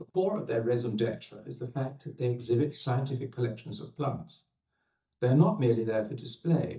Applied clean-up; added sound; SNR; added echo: neural mask model DeepFilterNet 3.